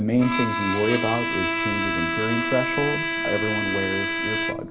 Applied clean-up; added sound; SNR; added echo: none; Bowed string instrument; 0 dB; reverberation time 1.4 s.